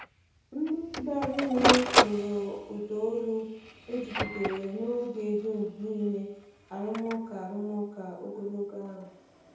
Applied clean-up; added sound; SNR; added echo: none; Printer; 1 dB; reverberation time 2.0 s.